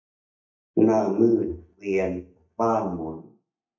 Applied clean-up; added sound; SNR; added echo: neural mask model DeepFilterNet 3.